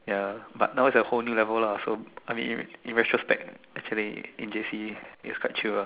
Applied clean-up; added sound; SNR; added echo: none; none; none; none.